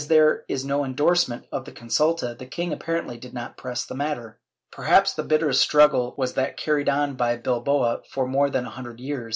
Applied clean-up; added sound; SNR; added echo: none; none; none; none.